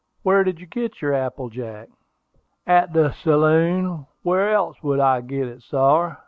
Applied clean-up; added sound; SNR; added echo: none; none; none; none.